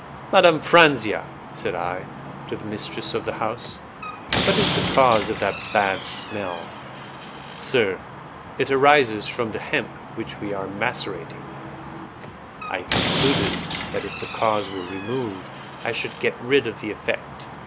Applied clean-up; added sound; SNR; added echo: none; Slam; 7 dB; none.